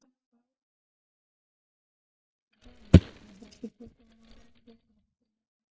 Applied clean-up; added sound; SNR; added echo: neural mask model DeepFilterNet 3.